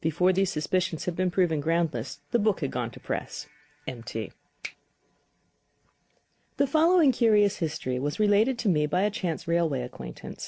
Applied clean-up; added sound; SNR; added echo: neural separator model SepFormer DNS4.